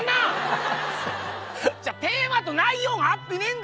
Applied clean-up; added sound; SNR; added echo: none; Musical instrument; 15 dB; none.